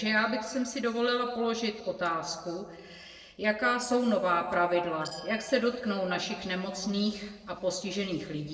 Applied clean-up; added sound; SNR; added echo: neural separator model SepFormer DNS4.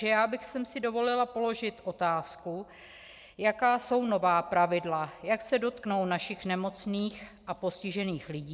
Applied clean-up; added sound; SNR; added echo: none; none; none; none.